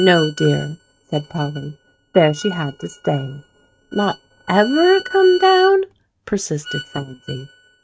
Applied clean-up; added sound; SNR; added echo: neural mask model RNNoise.